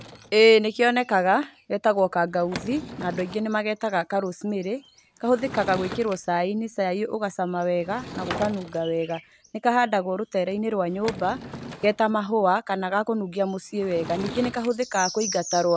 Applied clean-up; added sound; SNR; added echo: none; Sliding door / Wood; 16 dB; none.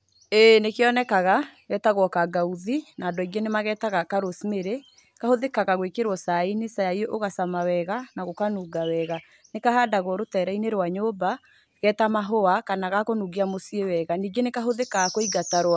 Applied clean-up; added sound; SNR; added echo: none; none; none; none.